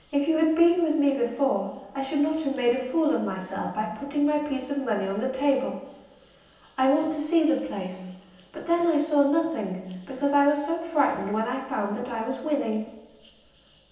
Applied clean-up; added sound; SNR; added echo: none; none; none; reverberation time 0.9 s.